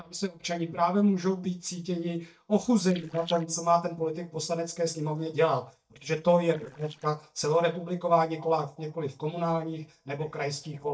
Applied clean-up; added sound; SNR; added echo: neural mask model DeepFilterNet 3.